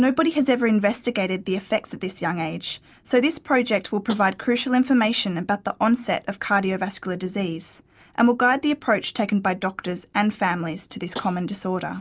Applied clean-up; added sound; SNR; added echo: none; Tap; 19 dB; none.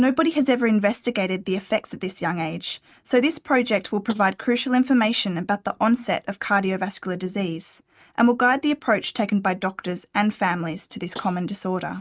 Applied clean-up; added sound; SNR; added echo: neural mask model RNNoise.